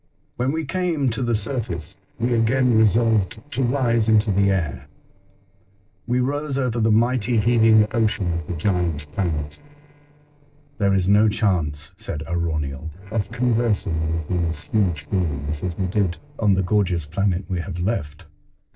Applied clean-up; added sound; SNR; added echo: neural separator model SepFormer DNS4.